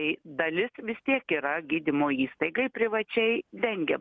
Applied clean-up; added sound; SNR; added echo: none; none; none; none.